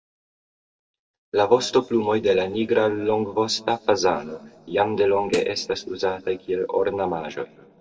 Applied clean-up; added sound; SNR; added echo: neural separator model SepFormer DNS4.